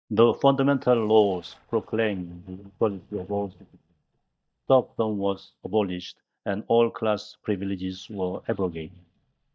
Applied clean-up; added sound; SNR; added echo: neural mask model DeepFilterNet 3.